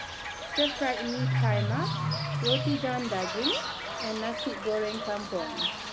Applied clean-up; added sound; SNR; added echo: none; Bird / Fowl; -2 dB; none.